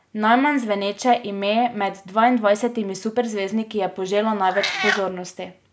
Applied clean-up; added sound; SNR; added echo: none; Meow; 3 dB; none.